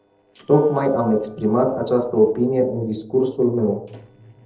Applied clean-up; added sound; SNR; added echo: neural separator model SepFormer DNS4.